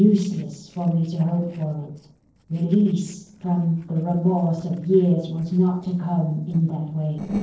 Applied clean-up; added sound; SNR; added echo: neural separator model SepFormer DNS4.